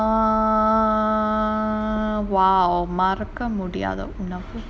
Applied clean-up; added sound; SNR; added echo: none; none; none; none.